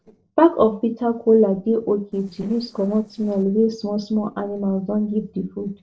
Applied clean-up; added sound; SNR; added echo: neural separator model SepFormer DNS4.